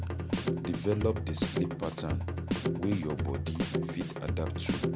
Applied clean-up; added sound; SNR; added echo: none; Drum kit; -2 dB; none.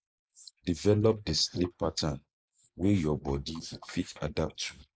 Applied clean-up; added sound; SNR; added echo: neural mask model Resemble Enhance denoiser.